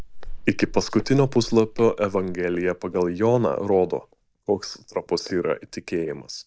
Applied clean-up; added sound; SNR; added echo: neural mask model DeepFilterNet 3.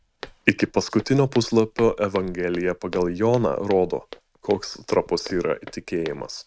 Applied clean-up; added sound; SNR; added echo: neural mask model RNNoise.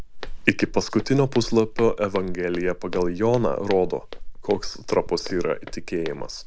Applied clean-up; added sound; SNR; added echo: none; Walk, footsteps; 7 dB; none.